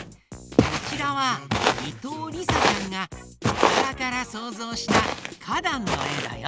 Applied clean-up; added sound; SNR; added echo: none; Walk, footsteps; -3 dB; none.